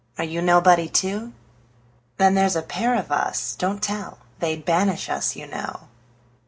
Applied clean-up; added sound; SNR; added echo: none; none; none; none.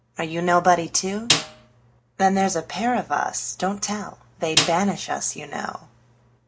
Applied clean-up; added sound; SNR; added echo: none; Snare drum; 1 dB; none.